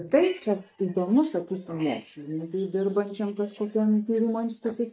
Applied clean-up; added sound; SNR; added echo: neural mask model DeepFilterNet 3.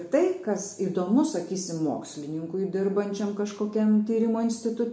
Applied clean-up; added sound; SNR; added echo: none; none; none; none.